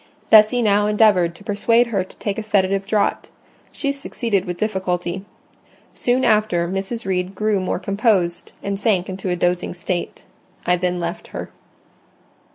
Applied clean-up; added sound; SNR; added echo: none; none; none; none.